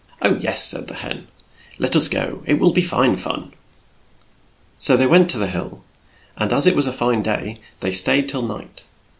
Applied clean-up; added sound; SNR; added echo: none; none; none; none.